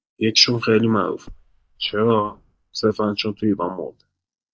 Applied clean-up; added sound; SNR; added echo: neural mask model DeepFilterNet 3.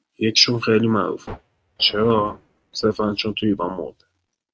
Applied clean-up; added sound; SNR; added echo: neural mask model RNNoise.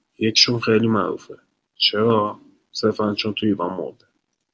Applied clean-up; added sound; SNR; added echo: none; none; none; none.